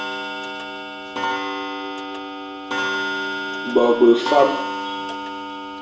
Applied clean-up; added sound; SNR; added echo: none; Clock; 4 dB; reverberation time 0.4 s.